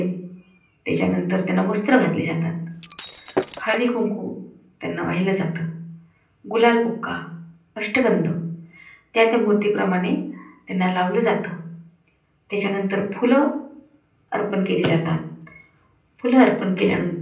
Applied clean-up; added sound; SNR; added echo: none; Shatter; 6 dB; reverberation time 0.6 s.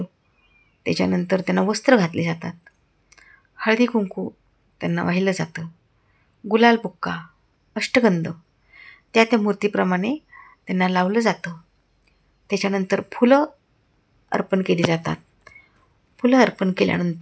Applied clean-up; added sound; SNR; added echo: none; none; none; none.